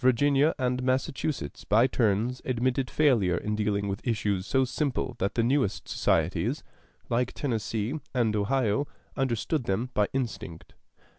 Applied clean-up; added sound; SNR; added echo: none; none; none; none.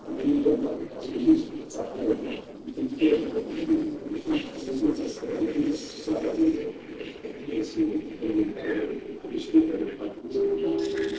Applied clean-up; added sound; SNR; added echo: neural separator model SepFormer DNS4.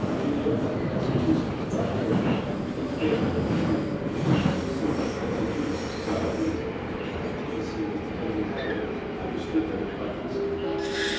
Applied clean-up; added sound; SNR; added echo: none; Subway, metro, underground; -3 dB; reverberation time 1.1 s.